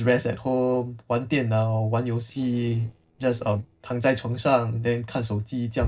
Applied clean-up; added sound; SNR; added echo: neural separator model SepFormer DNS4.